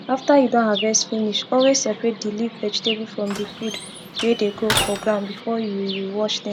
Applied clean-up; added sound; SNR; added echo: none; Slam + Chirp, tweet; 9 dB; none.